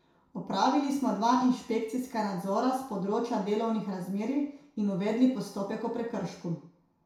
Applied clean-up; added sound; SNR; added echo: none; none; none; reverberation time 0.6 s.